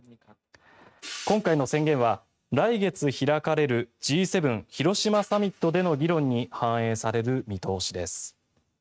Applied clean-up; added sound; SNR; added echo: neural mask model RNNoise.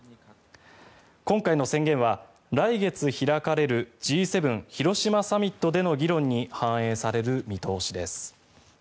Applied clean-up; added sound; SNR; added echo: none; none; none; none.